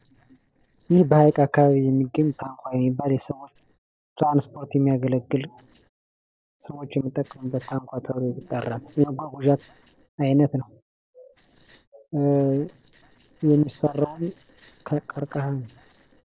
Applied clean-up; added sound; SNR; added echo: neural separator model SepFormer DNS4.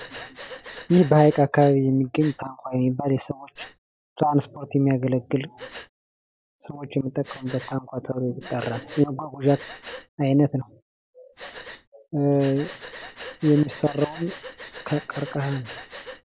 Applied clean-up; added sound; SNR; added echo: none; Breathing; 18 dB; none.